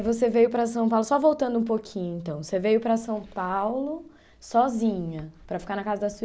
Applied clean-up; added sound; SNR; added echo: none; none; none; none.